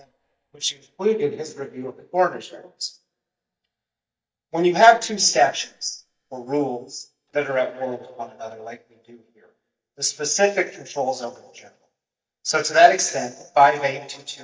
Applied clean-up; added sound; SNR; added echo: neural mask model DeepFilterNet 3.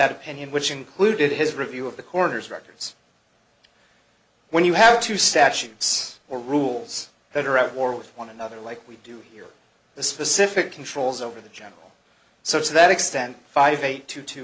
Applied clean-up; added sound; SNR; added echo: none; none; none; none.